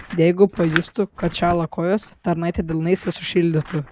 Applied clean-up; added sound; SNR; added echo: none; Scissors; 15 dB; none.